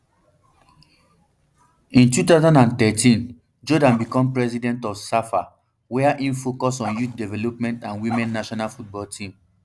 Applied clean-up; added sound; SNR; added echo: none; Dog; 15 dB; none.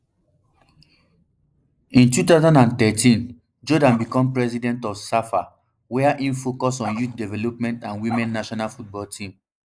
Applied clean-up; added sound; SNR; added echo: neural mask model Resemble Enhance denoiser.